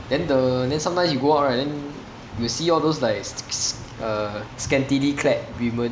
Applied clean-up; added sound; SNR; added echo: none; none; none; none.